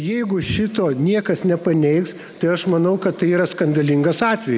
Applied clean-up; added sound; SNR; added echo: none; none; none; none.